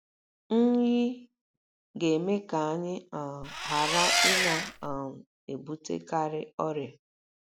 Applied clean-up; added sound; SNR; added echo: none; Engine; -3 dB; none.